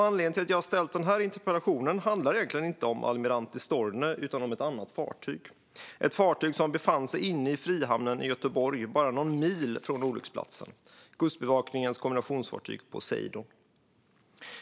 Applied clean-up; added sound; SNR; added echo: none; none; none; none.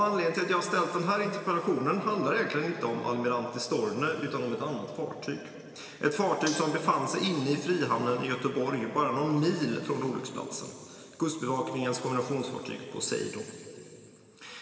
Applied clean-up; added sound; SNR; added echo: none; Cutlery, silverware; 14 dB; reverberation time 2.8 s.